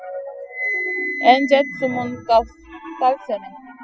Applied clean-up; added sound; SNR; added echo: classical method spectral subtraction.